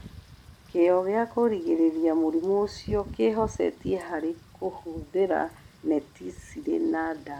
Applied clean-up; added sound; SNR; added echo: none; Wind / Rain; 18 dB; none.